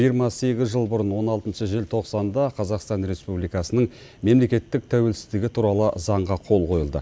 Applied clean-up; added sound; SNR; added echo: none; none; none; none.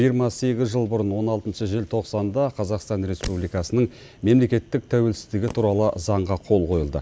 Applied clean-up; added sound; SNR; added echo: none; Fireworks; 19 dB; none.